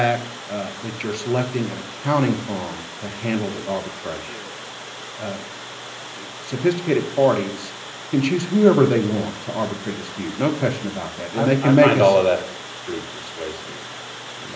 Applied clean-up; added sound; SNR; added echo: none; Water; 13 dB; reverberation time 0.5 s.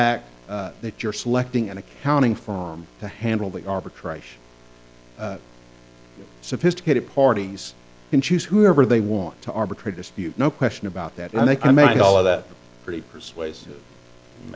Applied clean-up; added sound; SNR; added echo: none; none; none; none.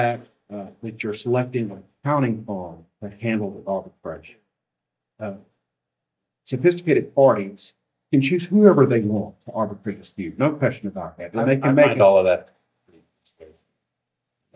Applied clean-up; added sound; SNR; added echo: neural mask model DeepFilterNet 3.